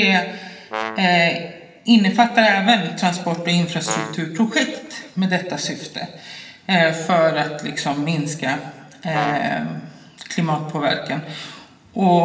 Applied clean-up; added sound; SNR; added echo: none; Brass instrument; 10 dB; reverberation time 0.9 s.